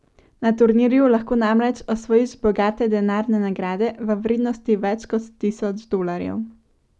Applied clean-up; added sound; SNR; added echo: none; none; none; none.